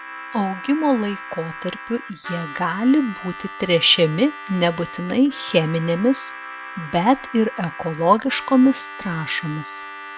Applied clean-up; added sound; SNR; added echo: none; Harmonica; 13 dB; none.